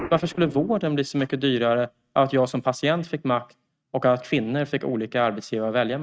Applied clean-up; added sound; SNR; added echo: neural mask model RNNoise.